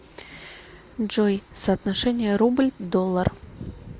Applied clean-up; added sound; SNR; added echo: none; none; none; none.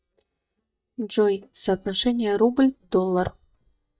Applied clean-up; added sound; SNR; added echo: neural mask model DeepFilterNet 3.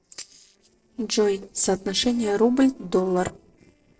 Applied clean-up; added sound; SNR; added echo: neural separator model SepFormer DNS4.